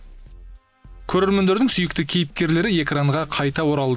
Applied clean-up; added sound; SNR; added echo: none; none; none; none.